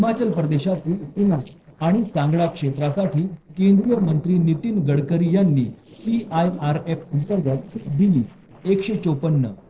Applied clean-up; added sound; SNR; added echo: neural separator model SepFormer DNS4.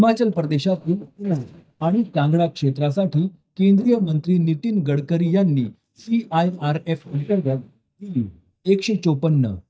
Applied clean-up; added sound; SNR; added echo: neural mask model DeepFilterNet 3.